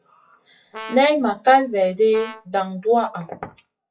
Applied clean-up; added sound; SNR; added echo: classical method WPE with log-MMSE.